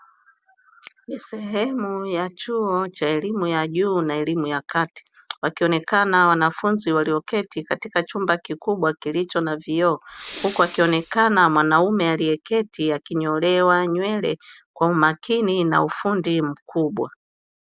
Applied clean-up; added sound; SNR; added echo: none; Respiratory sounds; 11 dB; none.